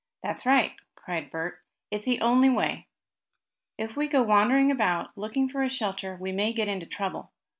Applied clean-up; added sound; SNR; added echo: none; none; none; none.